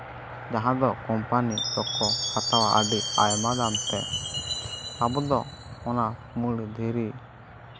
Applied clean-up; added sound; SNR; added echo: none; Chime; 5 dB; none.